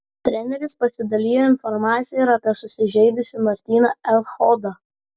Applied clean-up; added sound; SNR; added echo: none; none; none; none.